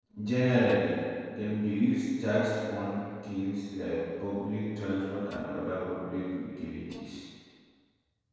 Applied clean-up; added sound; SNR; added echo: neural separator model SepFormer DNS4.